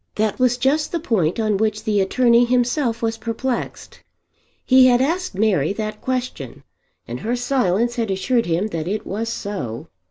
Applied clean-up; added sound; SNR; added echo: none; none; none; none.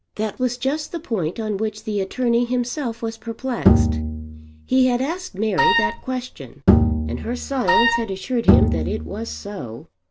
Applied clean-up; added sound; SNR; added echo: none; Wind instrument, woodwind instrument + Bowed string instrument; -4 dB; none.